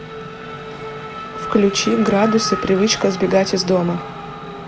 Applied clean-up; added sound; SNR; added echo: none; Race car, auto racing / Accelerating, revving, vroom; 10 dB; none.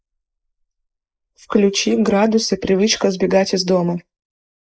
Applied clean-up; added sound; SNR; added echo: neural mask model Resemble Enhance denoiser.